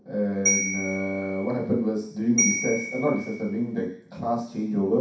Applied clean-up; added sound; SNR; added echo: none; Bell; 3 dB; reverberation time 0.6 s.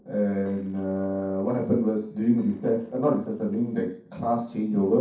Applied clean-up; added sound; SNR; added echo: neural separator model SepFormer DNS4.